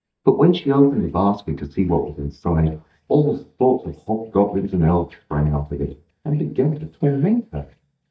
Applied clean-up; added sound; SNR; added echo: neural mask model DeepFilterNet 3.